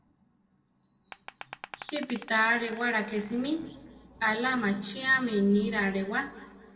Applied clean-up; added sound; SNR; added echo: none; Glass; 18 dB; reverberation time 1.7 s.